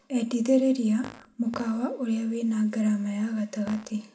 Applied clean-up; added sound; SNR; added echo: none; Fart; 17 dB; reverberation time 0.3 s.